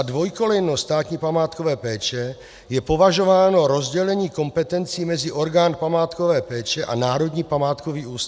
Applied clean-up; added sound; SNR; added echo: none; none; none; none.